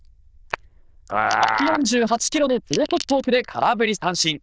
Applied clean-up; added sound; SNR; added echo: neural diffusion model UNIVERSE++.